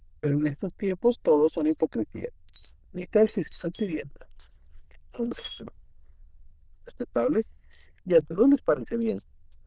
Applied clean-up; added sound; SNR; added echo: neural diffusion model UNIVERSE++.